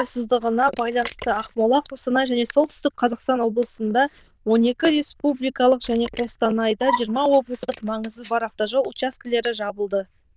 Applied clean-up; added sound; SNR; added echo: neural diffusion model UNIVERSE++.